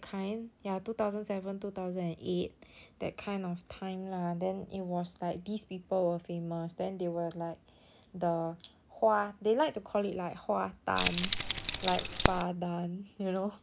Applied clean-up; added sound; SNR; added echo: none; Keys jangling; -2 dB; none.